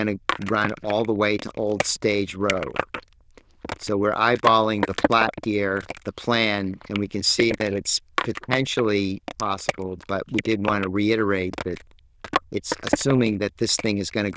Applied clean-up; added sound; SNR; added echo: neural diffusion model UNIVERSE++.